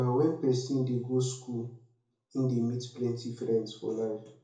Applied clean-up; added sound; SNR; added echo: none; none; none; reverberation time 0.6 s.